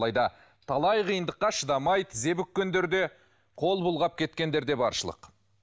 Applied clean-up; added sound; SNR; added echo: none; none; none; none.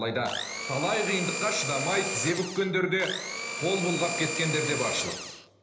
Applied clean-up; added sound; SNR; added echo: none; Domestic sounds, home sounds; 4 dB; reverberation time 1.0 s.